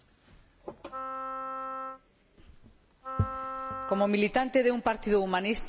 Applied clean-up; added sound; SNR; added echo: none; Wind instrument, woodwind instrument; 8 dB; none.